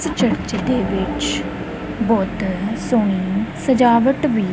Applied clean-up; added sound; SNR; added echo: none; Motor vehicle (road) / Engine; 7 dB; none.